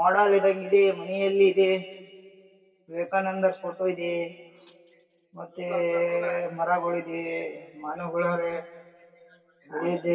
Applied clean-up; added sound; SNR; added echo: none; none; none; reverberation time 2.0 s.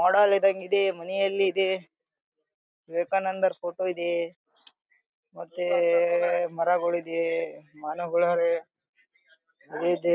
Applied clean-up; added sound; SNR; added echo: none; none; none; none.